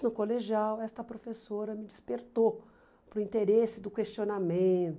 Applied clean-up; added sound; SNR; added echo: none; none; none; none.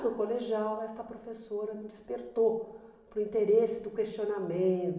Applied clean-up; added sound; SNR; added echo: none; none; none; reverberation time 1.1 s.